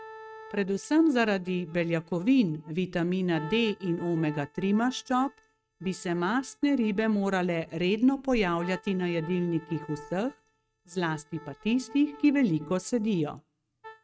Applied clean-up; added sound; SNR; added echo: neural mask model RNNoise.